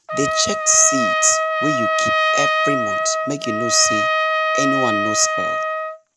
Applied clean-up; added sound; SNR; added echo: none; Trumpet; -3 dB; none.